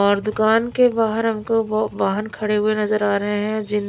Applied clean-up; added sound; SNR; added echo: none; none; none; none.